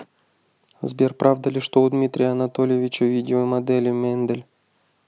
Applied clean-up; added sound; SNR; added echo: none; none; none; none.